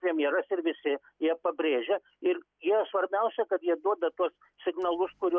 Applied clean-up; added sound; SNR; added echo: none; none; none; none.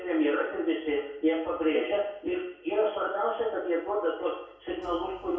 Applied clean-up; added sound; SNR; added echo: none; none; none; reverberation time 0.6 s.